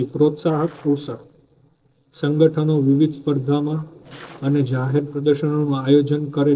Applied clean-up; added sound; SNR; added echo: neural separator model SepFormer DNS4.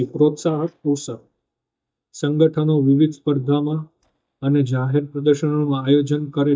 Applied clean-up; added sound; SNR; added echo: neural mask model DeepFilterNet 3.